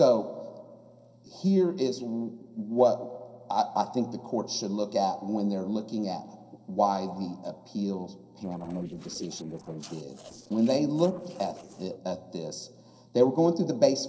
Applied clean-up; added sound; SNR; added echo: neural separator model SepFormer DNS4.